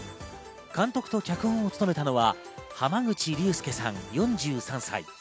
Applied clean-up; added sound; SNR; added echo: none; none; none; none.